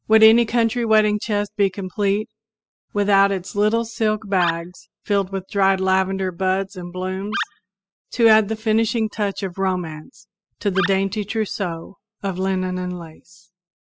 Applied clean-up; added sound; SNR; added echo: classical method spectral subtraction.